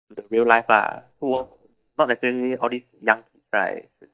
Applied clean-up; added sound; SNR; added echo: neural mask model DeepFilterNet 3.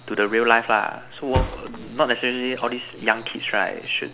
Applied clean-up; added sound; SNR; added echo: none; Thump, thud; 8 dB; none.